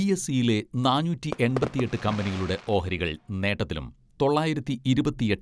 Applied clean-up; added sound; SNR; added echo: none; Fireworks; 12 dB; none.